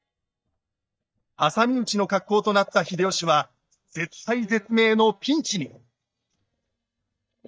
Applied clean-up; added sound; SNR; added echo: neural mask model DeepFilterNet 3.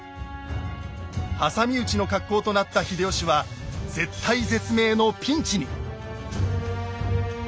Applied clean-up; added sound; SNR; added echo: none; none; none; none.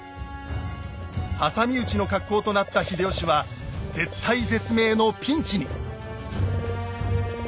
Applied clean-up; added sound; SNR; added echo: none; Frog; 18 dB; none.